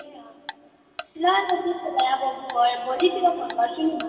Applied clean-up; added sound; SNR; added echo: none; Tick-tock; 17 dB; reverberation time 2.5 s.